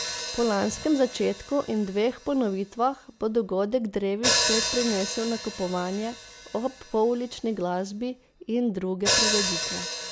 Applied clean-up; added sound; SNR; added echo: none; Hi-hat; 3 dB; none.